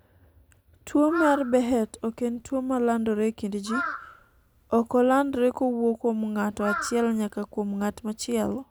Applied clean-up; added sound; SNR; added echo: none; Crow; 12 dB; none.